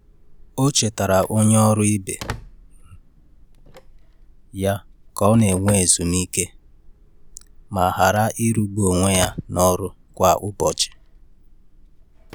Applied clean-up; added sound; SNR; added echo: none; Telephone; 19 dB; none.